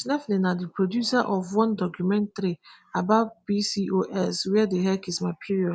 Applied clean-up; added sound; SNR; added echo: none; none; none; none.